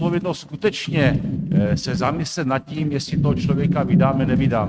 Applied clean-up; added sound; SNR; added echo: neural mask model RNNoise.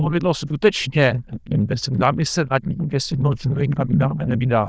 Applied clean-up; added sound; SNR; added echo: neural diffusion model UNIVERSE++.